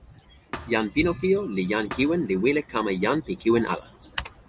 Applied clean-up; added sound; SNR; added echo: none; Thump, thud; 18 dB; none.